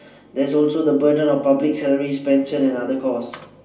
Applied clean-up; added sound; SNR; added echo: none; none; none; reverberation time 0.3 s.